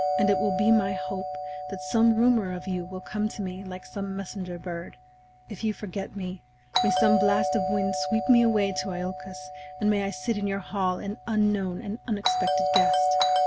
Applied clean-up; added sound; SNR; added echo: none; Doorbell; 2 dB; none.